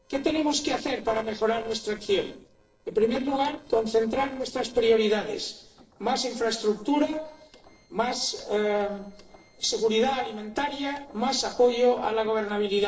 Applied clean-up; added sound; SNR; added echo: neural separator model SepFormer DNS4.